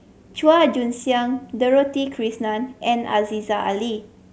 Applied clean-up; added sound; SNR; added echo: none; none; none; none.